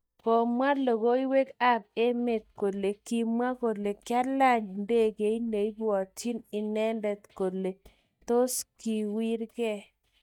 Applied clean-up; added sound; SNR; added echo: neural mask model DeepFilterNet 3.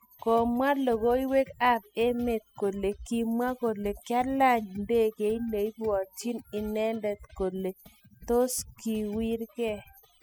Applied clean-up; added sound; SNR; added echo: classical method spectral subtraction.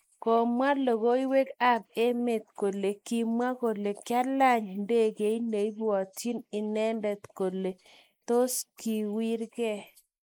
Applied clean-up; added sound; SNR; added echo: neural mask model Resemble Enhance denoiser.